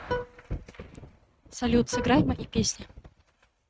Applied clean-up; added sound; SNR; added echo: neural mask model RNNoise.